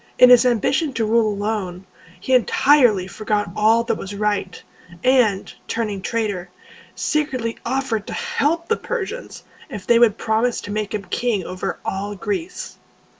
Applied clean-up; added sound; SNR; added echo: none; none; none; none.